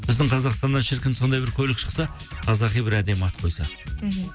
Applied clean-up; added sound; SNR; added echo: none; none; none; none.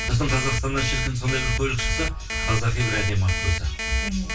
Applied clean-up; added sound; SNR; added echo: none; Alarm; 7 dB; reverberation time 0.1 s.